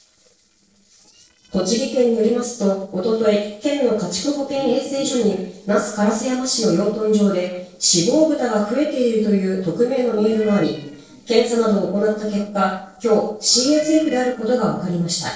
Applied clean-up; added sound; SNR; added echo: neural separator model SepFormer DNS4.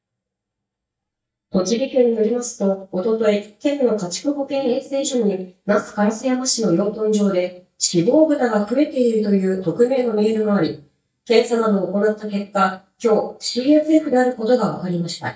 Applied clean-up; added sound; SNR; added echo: neural mask model DeepFilterNet 3.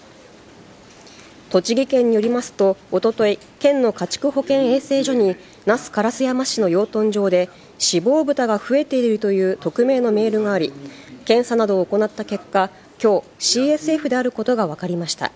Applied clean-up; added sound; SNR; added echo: none; none; none; none.